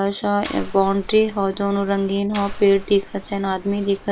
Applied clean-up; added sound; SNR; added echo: none; Mechanisms; 15 dB; none.